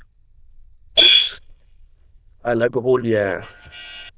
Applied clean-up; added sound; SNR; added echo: neural diffusion model UNIVERSE++.